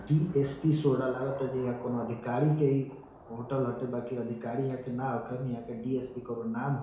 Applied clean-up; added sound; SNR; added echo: none; Thunder / Rain; 20 dB; reverberation time 0.7 s.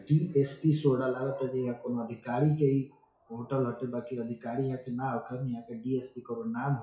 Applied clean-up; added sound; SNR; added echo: classical method WPE with log-MMSE.